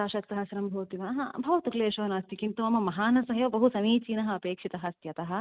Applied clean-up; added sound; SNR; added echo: none; none; none; none.